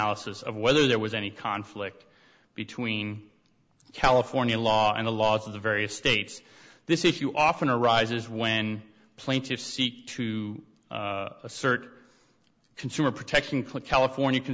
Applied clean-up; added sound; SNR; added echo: none; none; none; none.